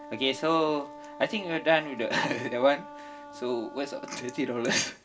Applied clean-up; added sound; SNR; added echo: none; Wind instrument, woodwind instrument; 16 dB; reverberation time 0.2 s.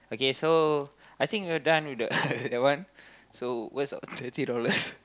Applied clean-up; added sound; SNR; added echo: none; none; none; none.